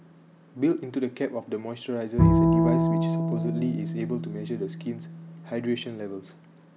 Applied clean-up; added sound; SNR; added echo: none; Bowed string instrument; -4 dB; none.